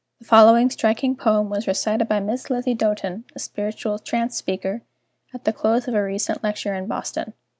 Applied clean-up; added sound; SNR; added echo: none; none; none; none.